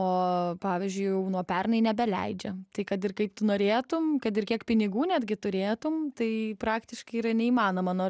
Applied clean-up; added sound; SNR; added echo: none; none; none; none.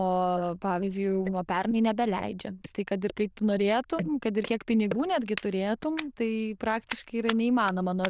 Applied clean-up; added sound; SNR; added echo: neural diffusion model UNIVERSE++.